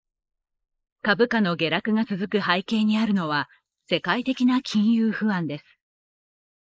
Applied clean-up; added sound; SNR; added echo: neural mask model Resemble Enhance denoiser.